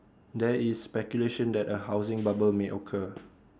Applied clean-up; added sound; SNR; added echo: none; none; none; none.